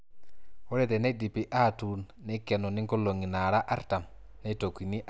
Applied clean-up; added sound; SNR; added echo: none; none; none; none.